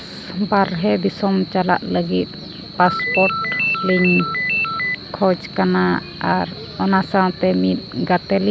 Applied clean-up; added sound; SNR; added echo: none; Ringtone; 2 dB; none.